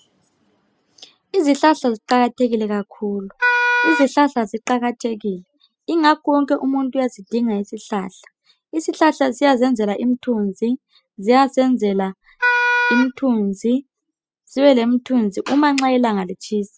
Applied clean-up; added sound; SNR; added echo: classical method spectral subtraction.